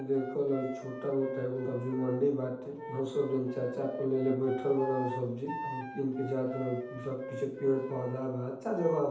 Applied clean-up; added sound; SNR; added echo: none; Wind instrument, woodwind instrument; 11 dB; reverberation time 2.2 s.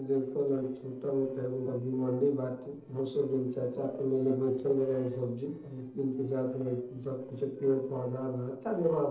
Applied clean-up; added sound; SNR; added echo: neural separator model SepFormer DNS4.